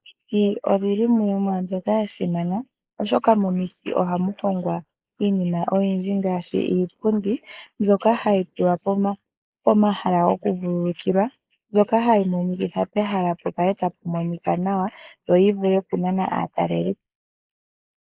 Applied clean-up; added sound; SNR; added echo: neural mask model Resemble Enhance denoiser.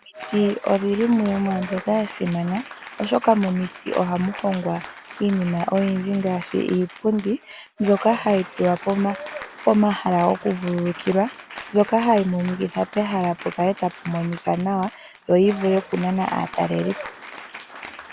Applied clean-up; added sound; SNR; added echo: none; Applause / Cheering; 15 dB; none.